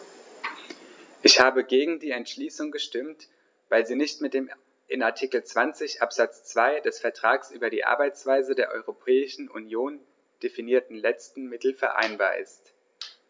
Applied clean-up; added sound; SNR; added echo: none; none; none; none.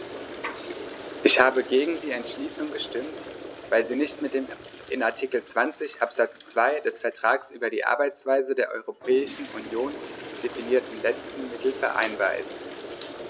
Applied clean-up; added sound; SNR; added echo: none; Toilet flush; 13 dB; none.